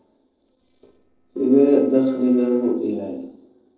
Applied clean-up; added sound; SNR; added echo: neural separator model SepFormer DNS4.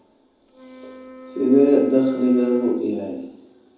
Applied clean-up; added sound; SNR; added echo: none; Wind instrument, woodwind instrument; 19 dB; reverberation time 0.9 s.